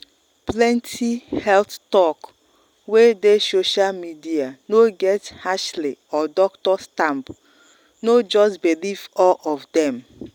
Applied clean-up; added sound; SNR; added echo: none; none; none; none.